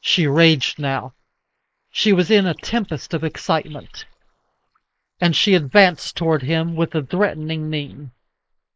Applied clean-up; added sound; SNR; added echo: neural mask model Resemble Enhance denoiser.